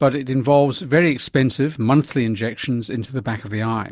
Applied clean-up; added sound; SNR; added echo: none; none; none; none.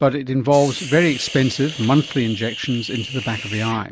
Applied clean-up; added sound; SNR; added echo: none; Hiss; 12 dB; none.